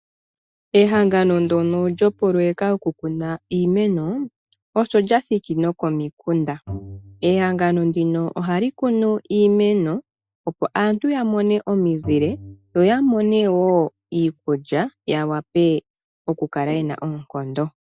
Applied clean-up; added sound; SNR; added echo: neural mask model DeepFilterNet 3.